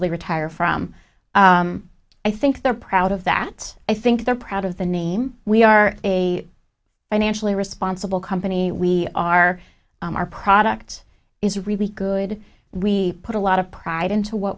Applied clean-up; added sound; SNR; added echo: none; none; none; none.